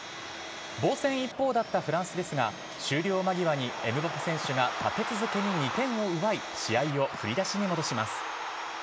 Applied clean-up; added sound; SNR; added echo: none; Domestic sounds, home sounds; 15 dB; none.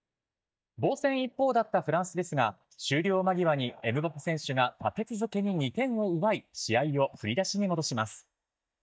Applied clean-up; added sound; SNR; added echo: neural mask model DeepFilterNet 3.